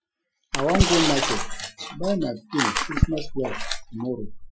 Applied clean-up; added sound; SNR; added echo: classical method Wiener filter.